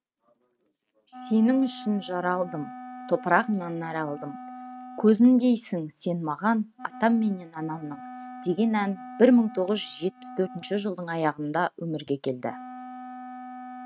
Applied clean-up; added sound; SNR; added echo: neural mask model RNNoise.